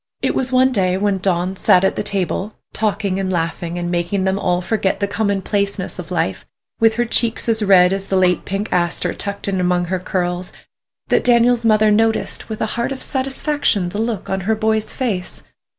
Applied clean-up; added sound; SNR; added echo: neural separator model SepFormer DNS4.